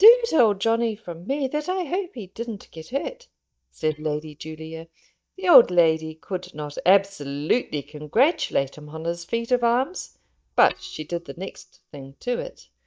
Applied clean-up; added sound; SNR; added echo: neural mask model DeepFilterNet 3.